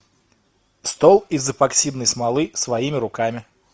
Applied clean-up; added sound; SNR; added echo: none; none; none; none.